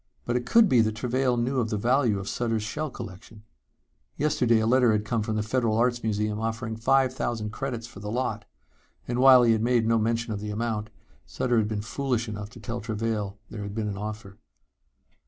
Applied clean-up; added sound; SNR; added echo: none; none; none; none.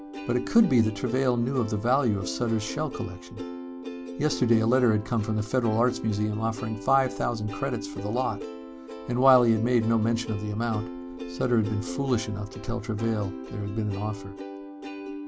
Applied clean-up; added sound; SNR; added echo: none; Plucked string instrument; 11 dB; none.